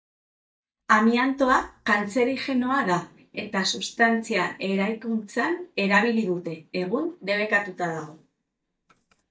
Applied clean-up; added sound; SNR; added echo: neural mask model DeepFilterNet 3.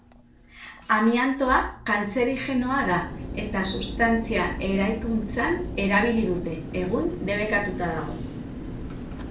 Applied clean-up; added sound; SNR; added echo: none; Mechanical fan; 9 dB; reverberation time 0.4 s.